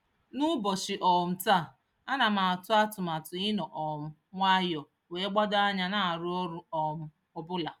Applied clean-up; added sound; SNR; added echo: none; none; none; none.